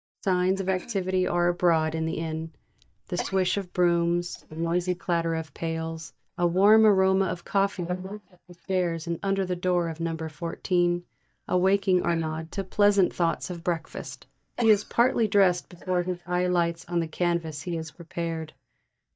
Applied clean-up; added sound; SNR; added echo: neural mask model DeepFilterNet 3.